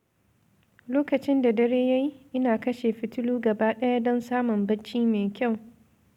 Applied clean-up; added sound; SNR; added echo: none; none; none; none.